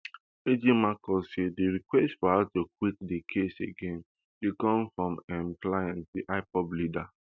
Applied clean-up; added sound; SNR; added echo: none; none; none; none.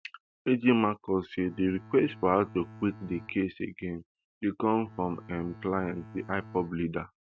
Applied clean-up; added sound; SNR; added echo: none; Bowed string instrument; 19 dB; none.